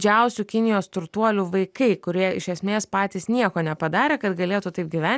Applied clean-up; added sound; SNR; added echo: none; none; none; none.